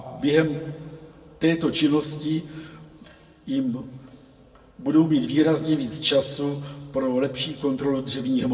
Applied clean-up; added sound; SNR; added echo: none; none; none; reverberation time 1.0 s.